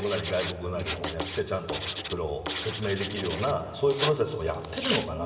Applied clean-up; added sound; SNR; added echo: none; Writing; 6 dB; reverberation time 2.5 s.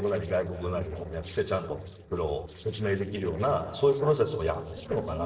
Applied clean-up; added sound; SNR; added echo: neural separator model SepFormer DNS4.